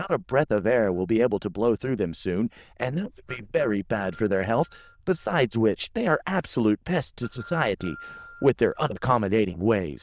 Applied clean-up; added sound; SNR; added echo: neural diffusion model UNIVERSE++.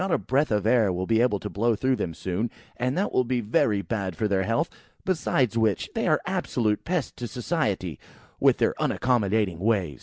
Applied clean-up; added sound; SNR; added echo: none; none; none; none.